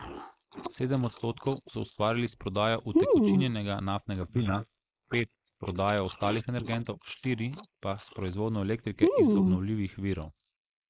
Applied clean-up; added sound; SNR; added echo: neural mask model Resemble Enhance denoiser.